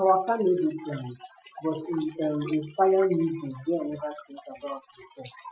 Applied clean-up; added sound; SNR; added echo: classical method Wiener filter.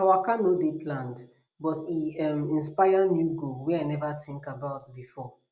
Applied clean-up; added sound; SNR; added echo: none; none; none; none.